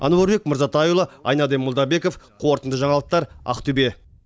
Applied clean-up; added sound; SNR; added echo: none; none; none; none.